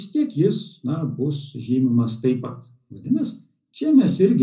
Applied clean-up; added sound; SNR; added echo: none; none; none; reverberation time 0.4 s.